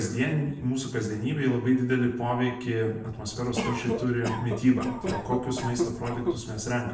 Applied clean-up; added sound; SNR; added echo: none; Cough; 6 dB; reverberation time 0.6 s.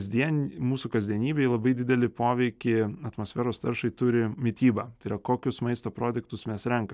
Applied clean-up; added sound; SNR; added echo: none; none; none; none.